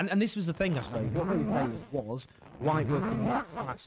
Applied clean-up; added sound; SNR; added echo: neural mask model RNNoise.